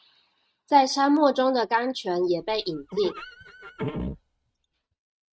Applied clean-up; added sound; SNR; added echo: neural mask model RNNoise.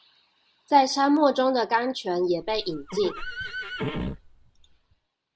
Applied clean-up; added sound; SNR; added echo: none; Livestock, farm animals, working animals; 9 dB; none.